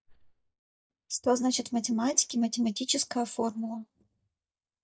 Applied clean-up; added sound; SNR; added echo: neural mask model DeepFilterNet 3.